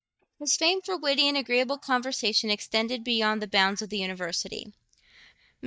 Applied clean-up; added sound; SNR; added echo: neural mask model DeepFilterNet 3.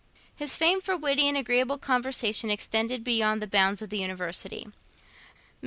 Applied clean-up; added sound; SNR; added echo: none; none; none; none.